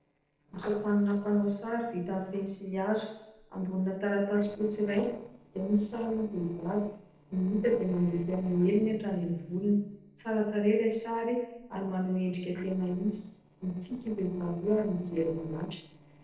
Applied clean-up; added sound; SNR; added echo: neural separator model SepFormer DNS4.